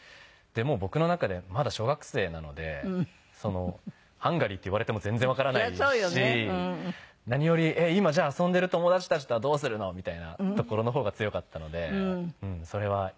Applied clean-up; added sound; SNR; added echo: none; none; none; none.